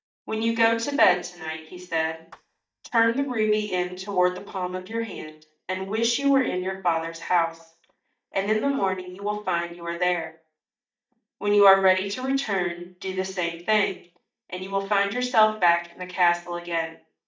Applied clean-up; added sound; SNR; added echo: neural mask model DeepFilterNet 3.